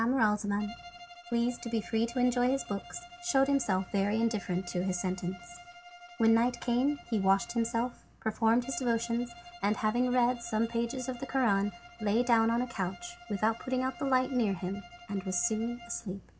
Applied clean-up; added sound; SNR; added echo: none; Bowed string instrument; 19 dB; none.